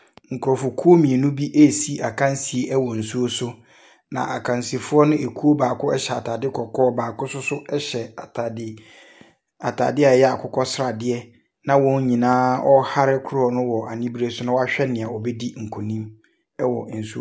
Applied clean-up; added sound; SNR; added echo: none; none; none; none.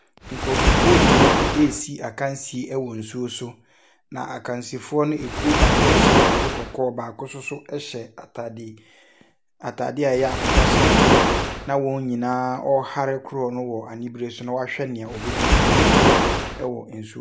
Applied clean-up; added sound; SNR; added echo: none; Waves, surf; -4 dB; none.